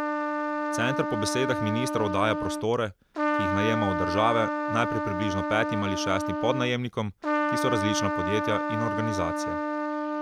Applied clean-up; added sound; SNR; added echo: none; Trumpet; 0 dB; none.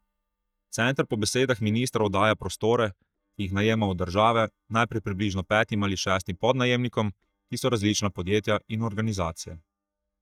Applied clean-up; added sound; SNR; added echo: neural mask model DeepFilterNet 3.